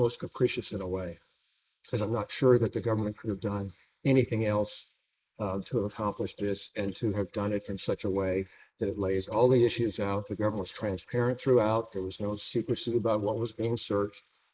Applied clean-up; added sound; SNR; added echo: neural mask model Resemble Enhance denoiser.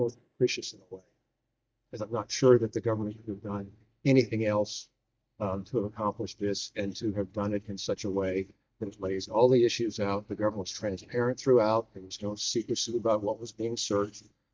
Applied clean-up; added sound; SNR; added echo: neural mask model DeepFilterNet 3.